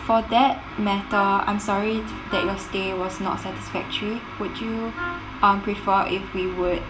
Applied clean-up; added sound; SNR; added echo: none; Wind instrument, woodwind instrument; 11 dB; reverberation time 0.4 s.